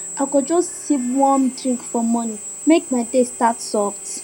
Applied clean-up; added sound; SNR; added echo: none; Drill; 13 dB; none.